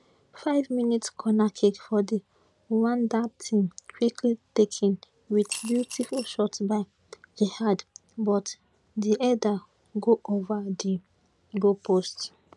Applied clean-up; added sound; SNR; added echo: none; Coin (dropping) / Glass; 13 dB; none.